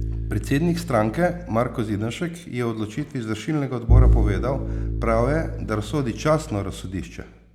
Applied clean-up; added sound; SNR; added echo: none; Bowed string instrument; 0 dB; none.